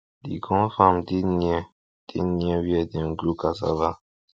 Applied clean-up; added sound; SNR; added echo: none; none; none; none.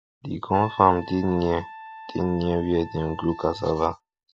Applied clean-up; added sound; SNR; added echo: none; Trumpet; 17 dB; none.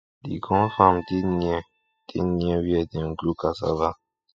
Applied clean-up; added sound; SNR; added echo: classical method spectral subtraction.